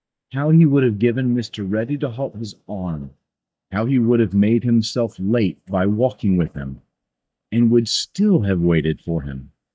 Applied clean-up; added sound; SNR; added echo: neural mask model DeepFilterNet 3.